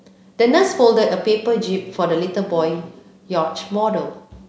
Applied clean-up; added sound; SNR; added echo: none; none; none; none.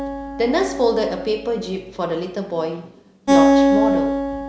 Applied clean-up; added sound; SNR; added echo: none; Acoustic guitar; -3 dB; none.